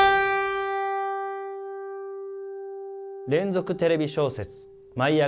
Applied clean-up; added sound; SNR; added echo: none; Keyboard (musical); 0 dB; none.